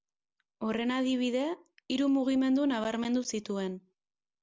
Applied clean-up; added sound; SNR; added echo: none; none; none; none.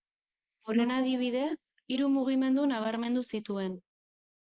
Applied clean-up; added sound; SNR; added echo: neural mask model Resemble Enhance denoiser.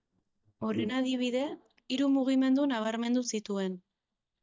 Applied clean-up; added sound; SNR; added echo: neural mask model DeepFilterNet 3.